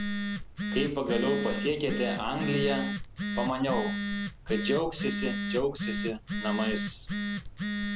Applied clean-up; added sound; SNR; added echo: none; Telephone; 1 dB; none.